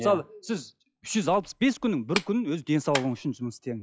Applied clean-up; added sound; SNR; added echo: classical method log-MMSE.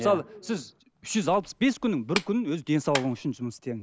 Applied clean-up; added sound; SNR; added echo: none; Clapping; 13 dB; none.